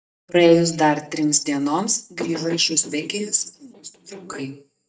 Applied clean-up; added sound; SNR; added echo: neural mask model DeepFilterNet 3.